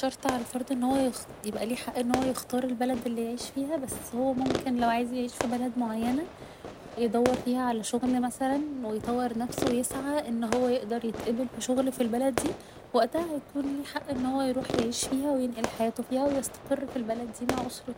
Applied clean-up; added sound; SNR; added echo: none; Fireworks; 9 dB; none.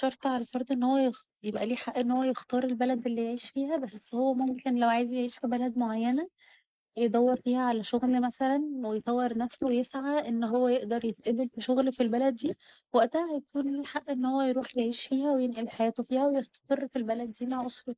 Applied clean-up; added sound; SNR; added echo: neural mask model Resemble Enhance denoiser.